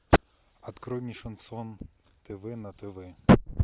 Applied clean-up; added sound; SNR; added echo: none; none; none; none.